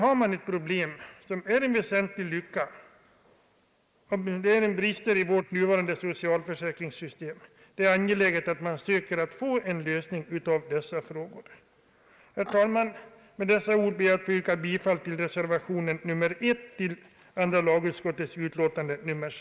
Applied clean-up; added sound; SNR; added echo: neural mask model Resemble Enhance denoiser.